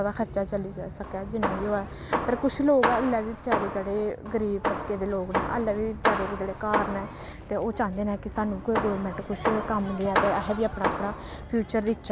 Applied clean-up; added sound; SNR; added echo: none; Hammer; 3 dB; none.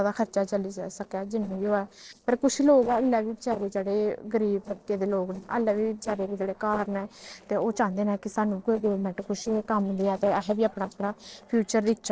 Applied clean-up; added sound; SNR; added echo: neural separator model SepFormer DNS4.